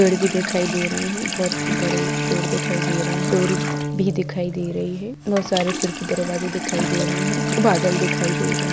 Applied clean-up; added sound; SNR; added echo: none; Sink (filling or washing) / Water tap, faucet + Bowed string instrument; 1 dB; none.